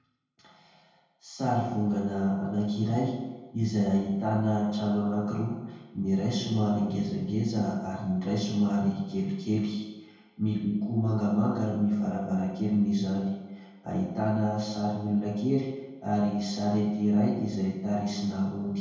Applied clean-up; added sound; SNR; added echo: none; none; none; reverberation time 1.2 s.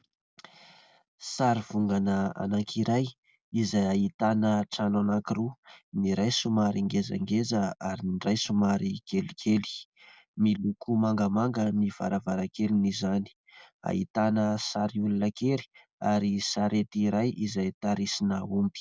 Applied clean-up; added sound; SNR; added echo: none; none; none; none.